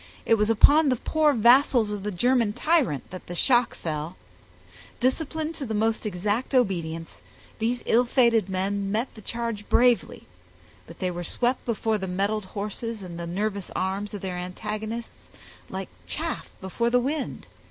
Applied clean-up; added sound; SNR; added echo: none; none; none; none.